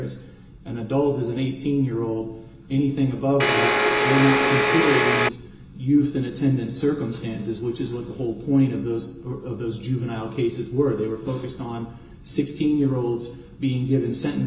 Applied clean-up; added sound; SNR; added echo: none; Domestic sounds, home sounds; -5 dB; reverberation time 0.2 s.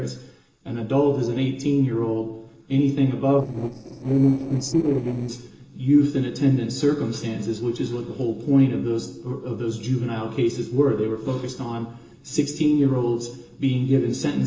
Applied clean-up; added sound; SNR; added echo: neural separator model SepFormer DNS4.